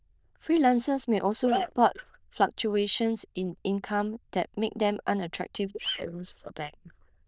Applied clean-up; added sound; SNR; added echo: neural diffusion model UNIVERSE++.